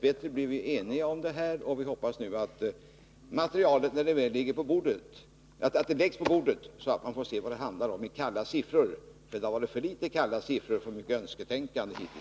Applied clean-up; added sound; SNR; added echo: none; none; none; none.